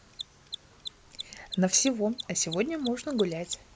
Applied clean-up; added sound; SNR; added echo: none; Mechanisms; 14 dB; none.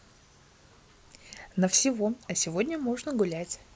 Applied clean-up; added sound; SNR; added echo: none; none; none; none.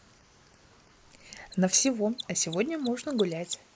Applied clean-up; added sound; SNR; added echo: neural mask model Resemble Enhance denoiser.